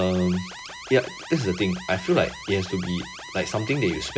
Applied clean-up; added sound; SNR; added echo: none; Alarm; 14 dB; none.